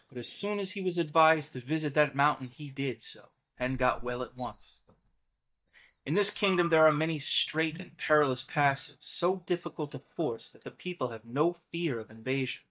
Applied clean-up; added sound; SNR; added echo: neural mask model DeepFilterNet 3.